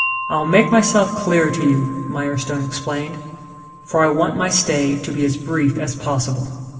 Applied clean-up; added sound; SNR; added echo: none; Wind chime; 12 dB; reverberation time 2.7 s.